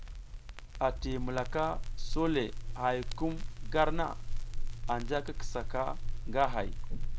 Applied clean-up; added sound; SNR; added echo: none; Crackle; -1 dB; none.